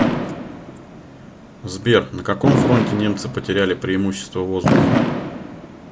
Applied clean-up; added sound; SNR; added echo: none; Fireworks; 0 dB; none.